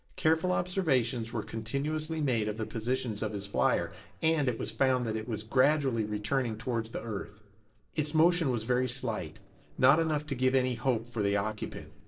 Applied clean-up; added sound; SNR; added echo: neural separator model SepFormer DNS4.